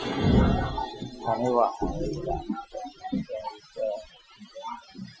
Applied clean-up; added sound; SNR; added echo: classical method Wiener filter.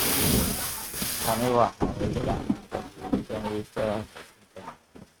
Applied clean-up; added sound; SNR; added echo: neural mask model RNNoise.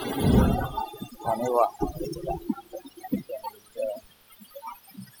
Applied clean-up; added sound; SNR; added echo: classical method spectral subtraction.